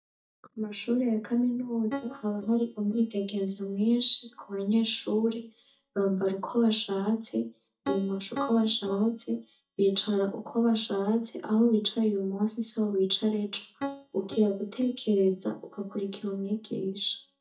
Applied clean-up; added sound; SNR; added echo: neural mask model DeepFilterNet 3.